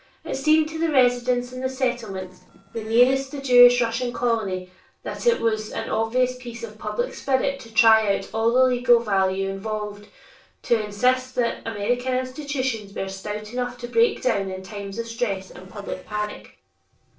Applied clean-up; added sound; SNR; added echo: neural separator model SepFormer DNS4.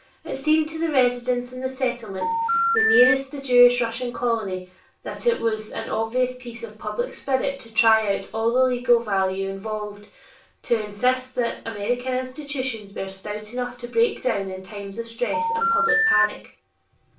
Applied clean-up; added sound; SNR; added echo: none; Telephone; -3 dB; reverberation time 0.3 s.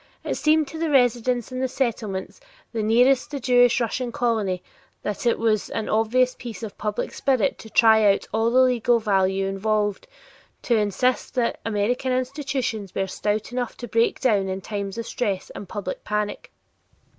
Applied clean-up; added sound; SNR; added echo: none; none; none; none.